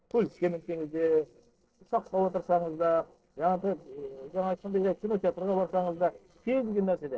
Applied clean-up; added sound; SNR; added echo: neural separator model SepFormer DNS4.